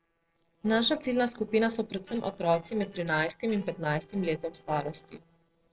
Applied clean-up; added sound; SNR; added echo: neural separator model SepFormer DNS4.